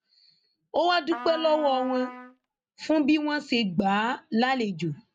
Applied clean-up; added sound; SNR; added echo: neural mask model RNNoise.